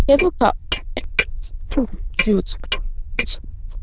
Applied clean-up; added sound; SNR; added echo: neural diffusion model UNIVERSE++.